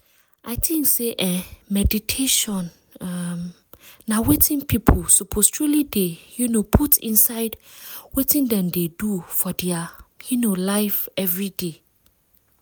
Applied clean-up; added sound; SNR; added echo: none; none; none; none.